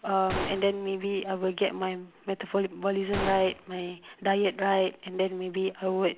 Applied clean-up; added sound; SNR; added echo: none; Gunshot, gunfire; 11 dB; none.